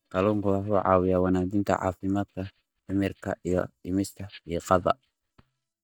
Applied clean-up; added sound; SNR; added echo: neural mask model DeepFilterNet 3.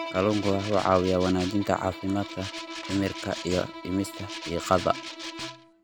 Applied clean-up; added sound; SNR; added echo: none; Bowed string instrument + Rattle (instrument); 11 dB; none.